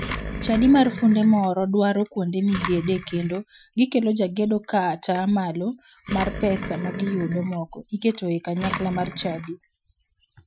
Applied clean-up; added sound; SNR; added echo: classical method Wiener filter.